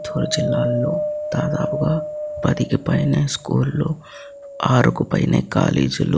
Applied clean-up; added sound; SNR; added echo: none; Wind; 8 dB; none.